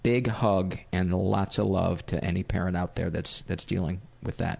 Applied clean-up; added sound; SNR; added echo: none; none; none; none.